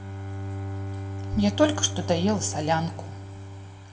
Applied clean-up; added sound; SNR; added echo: none; Bowed string instrument; 6 dB; reverberation time 1.0 s.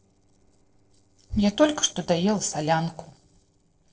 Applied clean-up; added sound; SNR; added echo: neural separator model SepFormer DNS4.